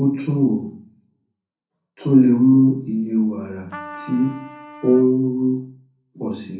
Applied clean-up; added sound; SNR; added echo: none; Trumpet; 18 dB; reverberation time 0.6 s.